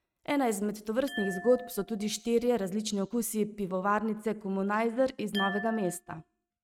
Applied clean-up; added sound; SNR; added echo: neural mask model RNNoise.